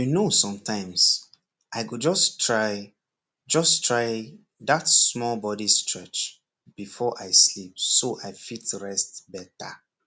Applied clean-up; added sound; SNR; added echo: none; none; none; none.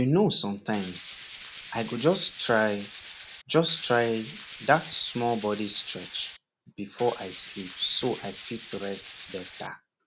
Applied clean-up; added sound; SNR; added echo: none; Tools; 12 dB; none.